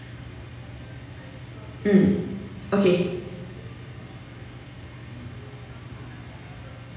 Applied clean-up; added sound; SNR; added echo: none; none; none; reverberation time 1.1 s.